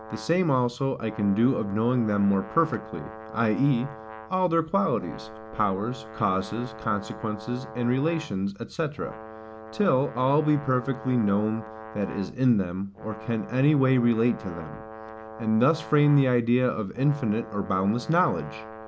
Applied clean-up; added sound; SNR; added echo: none; Brass instrument; 16 dB; none.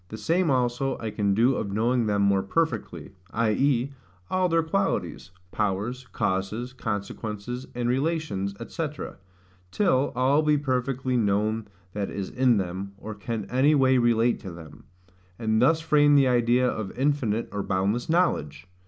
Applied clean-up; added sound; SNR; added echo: none; none; none; none.